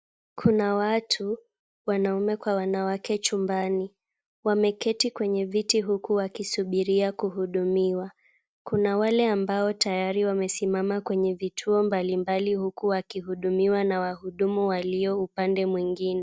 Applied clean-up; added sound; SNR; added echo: none; none; none; none.